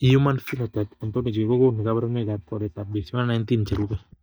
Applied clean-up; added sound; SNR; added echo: neural mask model DeepFilterNet 3.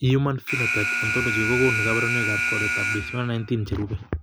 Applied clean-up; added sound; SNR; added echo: none; Alarm; 1 dB; none.